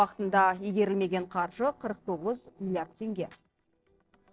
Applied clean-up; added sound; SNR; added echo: neural separator model SepFormer DNS4.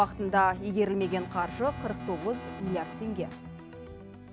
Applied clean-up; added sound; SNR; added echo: none; Alarm; 14 dB; none.